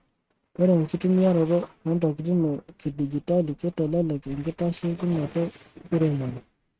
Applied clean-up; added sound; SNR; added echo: neural mask model RNNoise.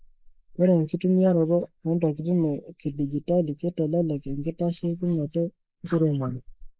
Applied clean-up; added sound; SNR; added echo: neural mask model Resemble Enhance denoiser.